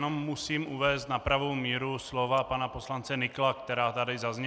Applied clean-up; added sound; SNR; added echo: none; none; none; none.